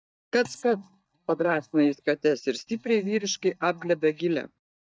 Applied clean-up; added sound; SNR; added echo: neural mask model DeepFilterNet 3.